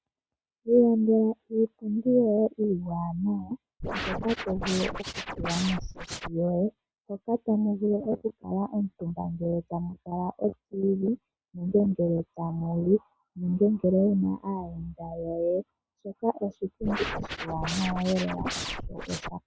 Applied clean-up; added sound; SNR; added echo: none; Scratching (performance technique); 6 dB; none.